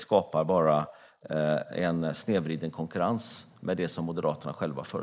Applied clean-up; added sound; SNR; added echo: neural mask model Resemble Enhance denoiser.